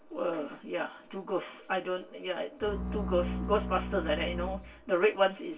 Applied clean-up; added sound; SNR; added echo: none; Bowed string instrument; 4 dB; reverberation time 0.1 s.